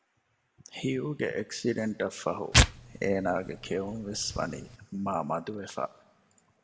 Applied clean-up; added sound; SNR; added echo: none; Tearing; -3 dB; reverberation time 1.1 s.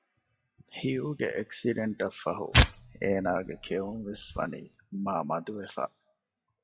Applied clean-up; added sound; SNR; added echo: classical method WPE with log-MMSE.